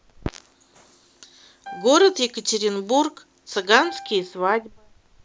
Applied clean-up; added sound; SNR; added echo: none; Piano; 20 dB; none.